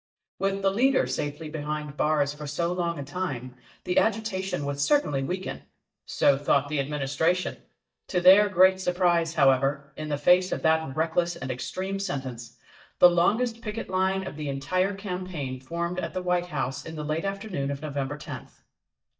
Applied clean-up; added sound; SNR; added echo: neural mask model DeepFilterNet 3.